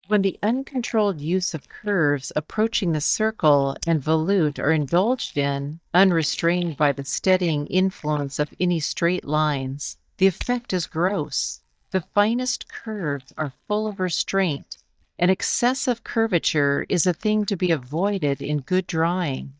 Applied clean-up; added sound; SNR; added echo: neural mask model DeepFilterNet 3.